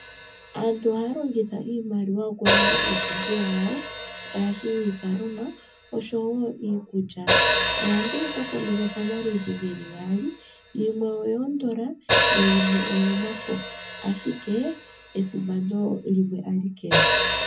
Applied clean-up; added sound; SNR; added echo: none; Hi-hat; -3 dB; reverberation time 0.3 s.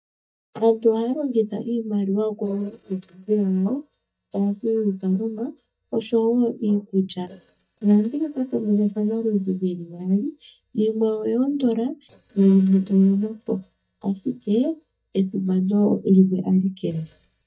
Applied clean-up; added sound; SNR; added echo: neural mask model DeepFilterNet 3.